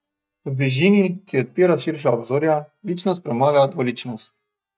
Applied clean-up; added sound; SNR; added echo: neural mask model DeepFilterNet 3.